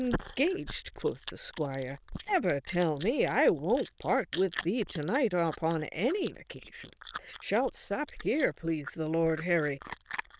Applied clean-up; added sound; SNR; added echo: neural diffusion model UNIVERSE++.